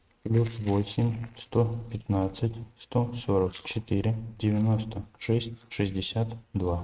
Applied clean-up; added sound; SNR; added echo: neural mask model RNNoise.